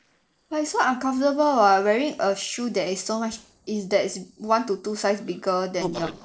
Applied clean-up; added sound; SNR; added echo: neural separator model SepFormer DNS4.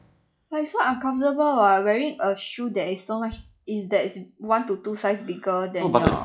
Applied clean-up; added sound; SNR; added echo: classical method log-MMSE.